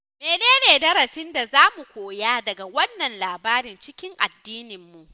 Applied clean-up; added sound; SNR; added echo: none; none; none; none.